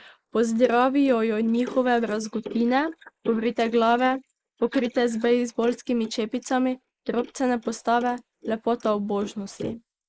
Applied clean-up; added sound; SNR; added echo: neural mask model Resemble Enhance denoiser.